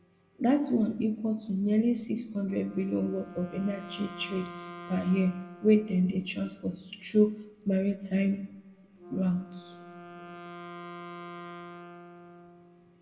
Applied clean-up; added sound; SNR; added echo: none; Wind instrument, woodwind instrument; 17 dB; reverberation time 0.9 s.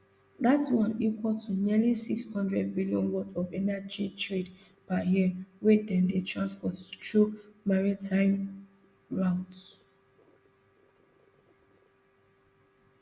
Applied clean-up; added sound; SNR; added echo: none; none; none; none.